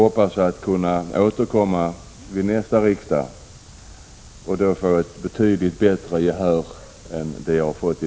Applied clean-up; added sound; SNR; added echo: none; none; none; none.